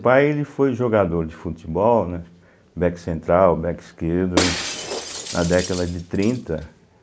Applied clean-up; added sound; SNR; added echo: none; Shatter; 7 dB; none.